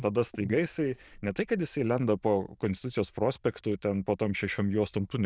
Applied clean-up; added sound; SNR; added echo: neural diffusion model UNIVERSE++.